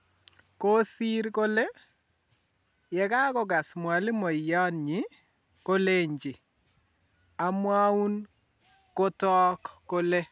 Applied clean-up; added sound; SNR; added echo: none; none; none; none.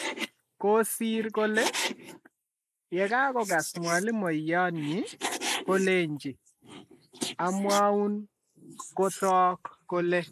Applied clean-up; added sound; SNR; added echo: neural mask model Resemble Enhance denoiser.